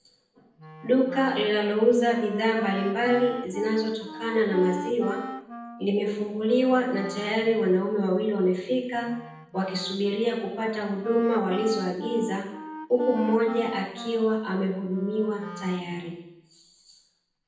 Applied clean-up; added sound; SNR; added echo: none; Wind instrument, woodwind instrument; 14 dB; reverberation time 0.9 s.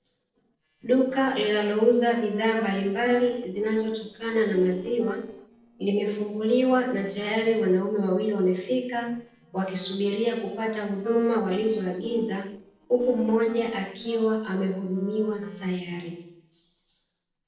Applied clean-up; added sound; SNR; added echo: neural separator model SepFormer DNS4.